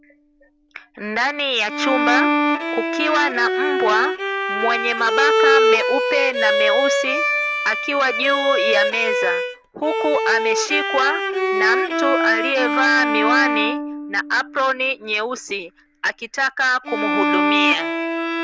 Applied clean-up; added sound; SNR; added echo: none; Bowed string instrument; -1 dB; none.